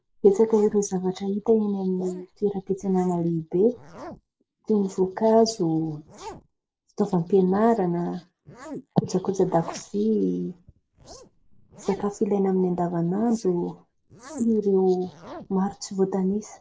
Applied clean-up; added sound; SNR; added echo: neural mask model Resemble Enhance denoiser.